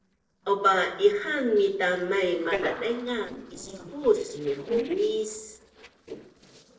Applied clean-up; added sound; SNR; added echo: neural separator model SepFormer DNS4.